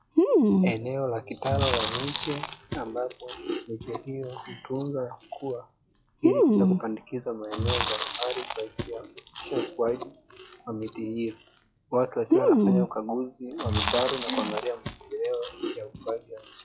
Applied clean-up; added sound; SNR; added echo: classical method log-MMSE.